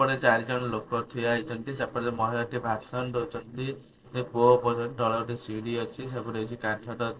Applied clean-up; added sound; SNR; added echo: neural separator model SepFormer DNS4.